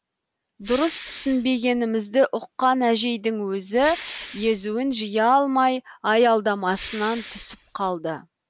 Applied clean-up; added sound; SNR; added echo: none; Respiratory sounds; 16 dB; none.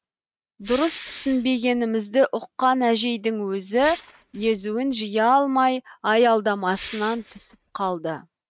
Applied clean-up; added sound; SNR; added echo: neural mask model RNNoise.